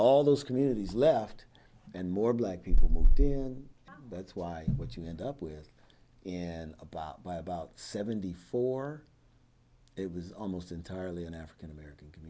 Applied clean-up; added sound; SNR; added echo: none; none; none; none.